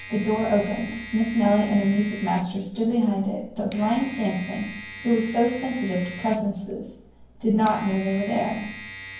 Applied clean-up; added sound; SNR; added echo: none; Domestic sounds, home sounds; 15 dB; reverberation time 0.9 s.